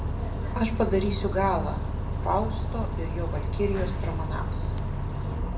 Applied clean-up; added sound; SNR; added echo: none; Bus; -2 dB; reverberation time 0.6 s.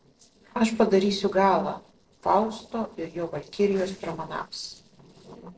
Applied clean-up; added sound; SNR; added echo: neural separator model SepFormer DNS4.